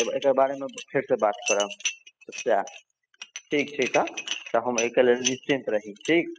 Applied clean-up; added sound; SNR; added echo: classical method spectral subtraction.